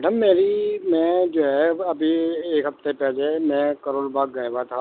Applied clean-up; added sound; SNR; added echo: none; none; none; none.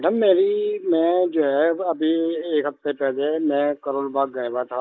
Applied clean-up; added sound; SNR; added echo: neural mask model Resemble Enhance denoiser.